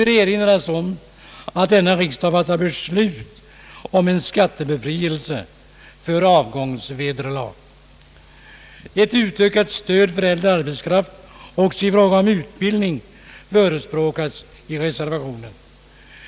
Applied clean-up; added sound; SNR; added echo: none; none; none; none.